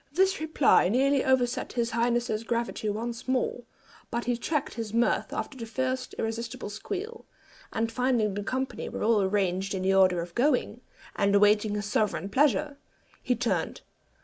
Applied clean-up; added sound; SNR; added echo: none; none; none; none.